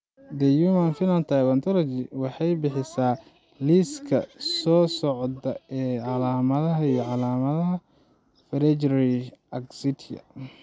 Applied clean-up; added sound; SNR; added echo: none; none; none; none.